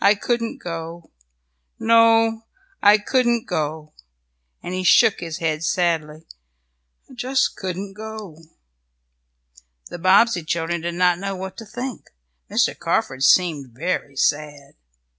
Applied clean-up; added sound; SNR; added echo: none; none; none; none.